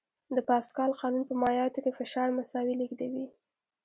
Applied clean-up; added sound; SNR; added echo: none; none; none; none.